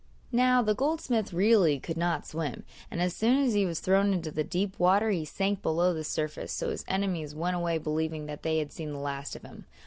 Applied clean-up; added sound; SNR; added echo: none; none; none; none.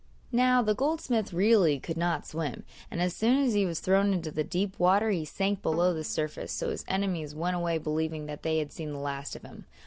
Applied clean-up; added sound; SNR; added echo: none; Bowed string instrument; 20 dB; none.